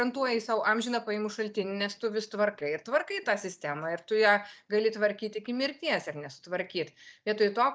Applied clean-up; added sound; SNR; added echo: neural mask model DeepFilterNet 3.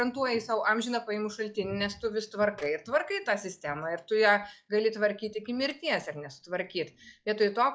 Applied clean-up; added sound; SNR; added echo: classical method log-MMSE.